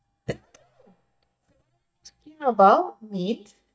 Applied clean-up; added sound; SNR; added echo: neural mask model DeepFilterNet 3.